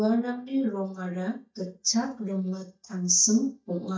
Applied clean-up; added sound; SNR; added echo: neural mask model DeepFilterNet 3.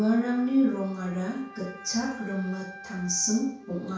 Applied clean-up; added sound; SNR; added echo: none; Wind instrument, woodwind instrument; 18 dB; reverberation time 0.5 s.